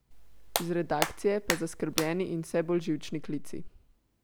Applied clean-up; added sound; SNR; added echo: none; Hands; 5 dB; none.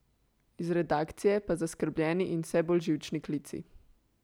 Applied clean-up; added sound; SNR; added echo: none; none; none; none.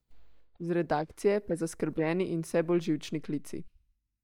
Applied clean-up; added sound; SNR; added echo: neural mask model DeepFilterNet 3.